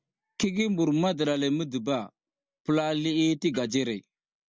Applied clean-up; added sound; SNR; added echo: none; none; none; none.